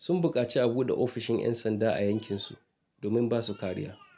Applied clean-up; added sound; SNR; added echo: none; none; none; none.